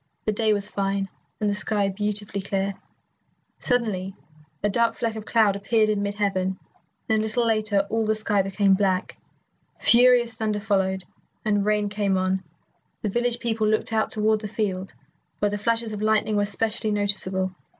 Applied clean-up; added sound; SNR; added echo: none; none; none; none.